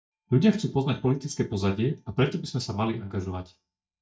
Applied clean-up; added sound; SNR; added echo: neural mask model DeepFilterNet 3.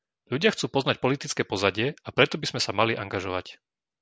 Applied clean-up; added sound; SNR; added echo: none; none; none; none.